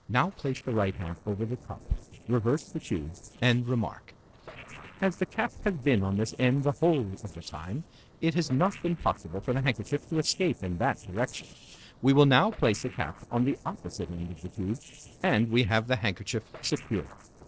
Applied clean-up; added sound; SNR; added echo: neural separator model SepFormer DNS4.